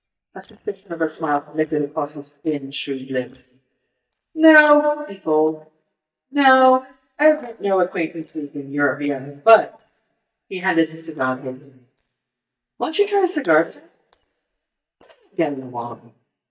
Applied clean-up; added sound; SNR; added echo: neural mask model DeepFilterNet 3.